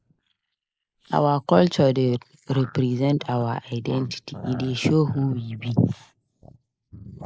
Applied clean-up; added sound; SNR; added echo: neural mask model Resemble Enhance denoiser.